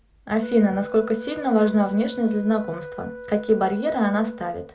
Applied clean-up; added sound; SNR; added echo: none; Wind instrument, woodwind instrument; 14 dB; none.